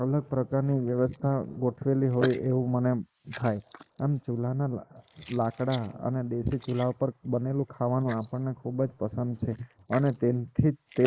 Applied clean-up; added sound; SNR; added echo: neural mask model Resemble Enhance denoiser.